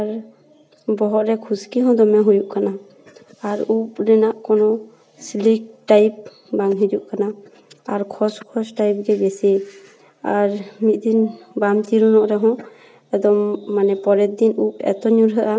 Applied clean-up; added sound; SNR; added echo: none; none; none; none.